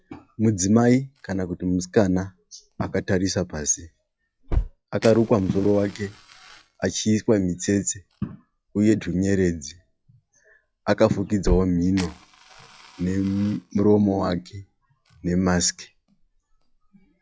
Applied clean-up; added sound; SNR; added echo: classical method log-MMSE.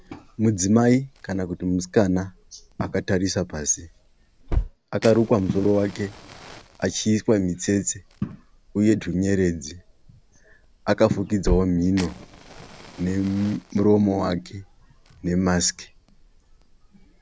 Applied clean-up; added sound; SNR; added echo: none; Fire; 13 dB; none.